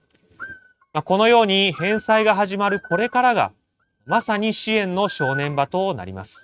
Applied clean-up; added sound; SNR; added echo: neural mask model RNNoise.